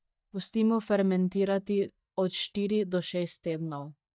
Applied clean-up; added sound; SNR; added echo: neural mask model DeepFilterNet 3.